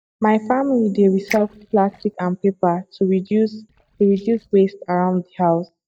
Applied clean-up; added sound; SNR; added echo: neural mask model DeepFilterNet 3.